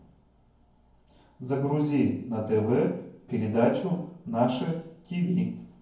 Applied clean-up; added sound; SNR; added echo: none; none; none; reverberation time 0.9 s.